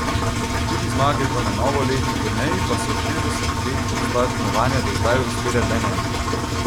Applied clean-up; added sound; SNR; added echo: none; Engine; -4 dB; none.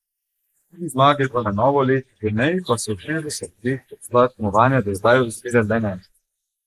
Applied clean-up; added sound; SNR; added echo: neural mask model Resemble Enhance denoiser.